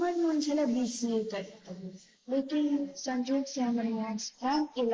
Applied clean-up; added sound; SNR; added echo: neural mask model Resemble Enhance denoiser.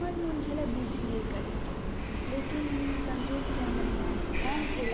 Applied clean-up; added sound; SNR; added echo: none; Train; -4 dB; none.